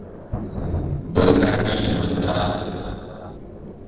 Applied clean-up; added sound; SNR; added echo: neural separator model SepFormer DNS4.